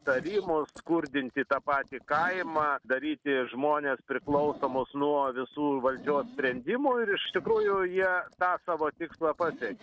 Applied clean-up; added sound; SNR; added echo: neural mask model RNNoise.